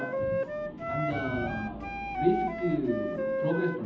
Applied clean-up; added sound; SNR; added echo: none; Wind instrument, woodwind instrument; 1 dB; reverberation time 0.8 s.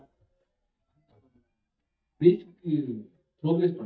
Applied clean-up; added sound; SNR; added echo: neural mask model DeepFilterNet 3.